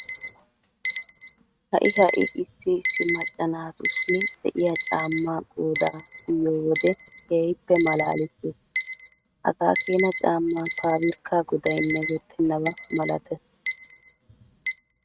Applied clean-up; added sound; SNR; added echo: neural mask model RNNoise.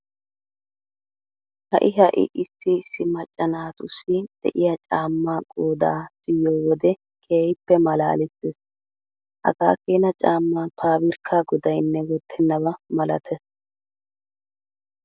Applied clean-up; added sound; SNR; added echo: none; none; none; none.